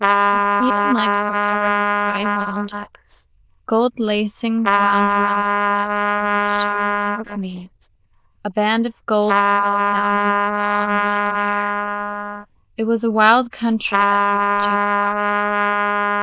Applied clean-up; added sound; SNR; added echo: neural diffusion model UNIVERSE++.